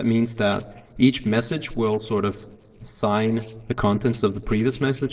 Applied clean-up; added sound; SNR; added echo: neural separator model SepFormer DNS4.